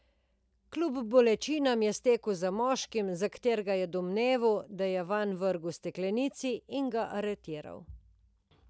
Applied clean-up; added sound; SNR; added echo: none; none; none; none.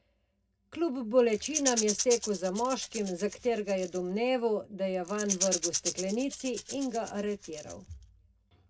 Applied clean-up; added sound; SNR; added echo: none; Rattle / Rattle (instrument); 6 dB; reverberation time 0.2 s.